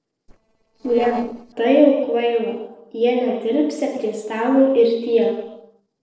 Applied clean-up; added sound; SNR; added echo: neural separator model SepFormer DNS4.